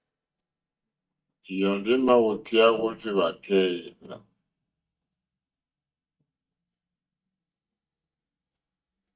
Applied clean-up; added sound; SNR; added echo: neural mask model DeepFilterNet 3.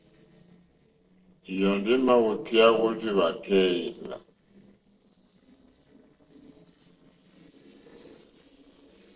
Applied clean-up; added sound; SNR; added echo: neural separator model SepFormer DNS4.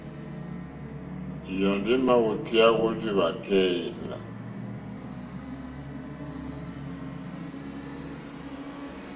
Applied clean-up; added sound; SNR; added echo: none; Musical instrument; 8 dB; reverberation time 0.6 s.